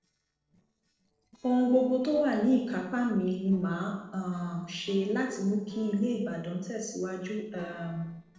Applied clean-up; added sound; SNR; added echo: neural separator model SepFormer DNS4.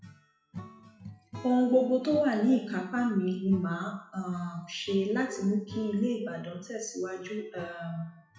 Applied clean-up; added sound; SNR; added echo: classical method WPE with log-MMSE.